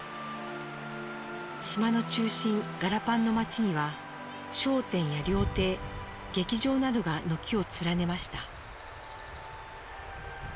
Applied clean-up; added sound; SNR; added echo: none; Stream / Chirp, tweet / Wind; 10 dB; none.